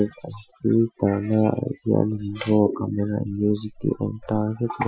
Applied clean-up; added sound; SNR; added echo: classical method Wiener filter.